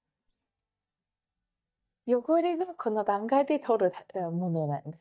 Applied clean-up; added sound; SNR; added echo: neural mask model DeepFilterNet 3.